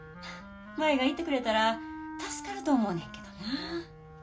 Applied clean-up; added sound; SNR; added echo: none; Wind instrument, woodwind instrument; 13 dB; reverberation time 0.2 s.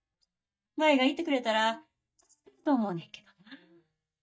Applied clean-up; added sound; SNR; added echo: neural mask model DeepFilterNet 3.